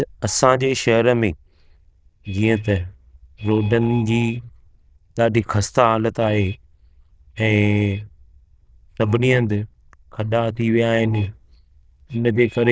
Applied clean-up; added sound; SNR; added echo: neural diffusion model UNIVERSE++.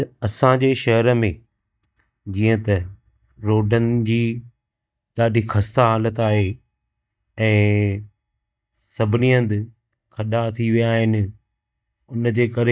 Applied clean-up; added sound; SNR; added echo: neural mask model DeepFilterNet 3.